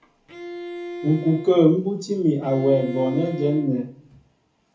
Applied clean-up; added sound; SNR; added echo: none; Bowed string instrument; 13 dB; reverberation time 0.4 s.